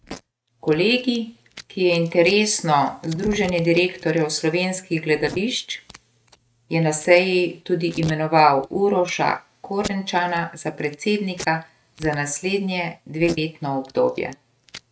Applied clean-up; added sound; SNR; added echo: neural mask model RNNoise.